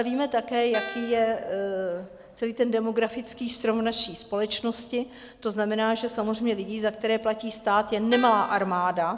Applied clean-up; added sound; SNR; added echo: none; Guitar; 11 dB; none.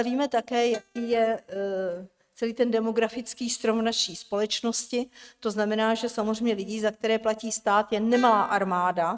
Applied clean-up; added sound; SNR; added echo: neural mask model RNNoise.